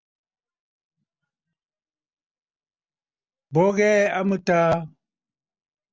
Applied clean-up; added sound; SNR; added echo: none; none; none; none.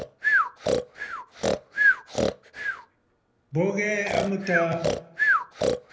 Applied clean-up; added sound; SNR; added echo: none; Breathing; -5 dB; reverberation time 0.7 s.